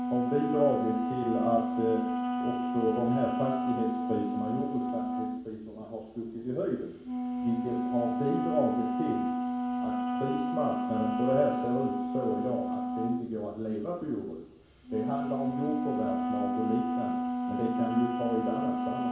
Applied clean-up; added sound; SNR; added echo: none; Wind instrument, woodwind instrument; 0 dB; reverberation time 0.7 s.